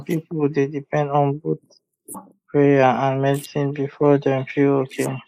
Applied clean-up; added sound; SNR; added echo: neural mask model Resemble Enhance denoiser.